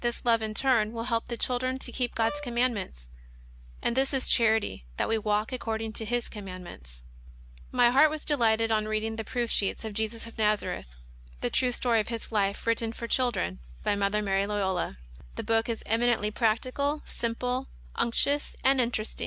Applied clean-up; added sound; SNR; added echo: none; Brass instrument; 13 dB; none.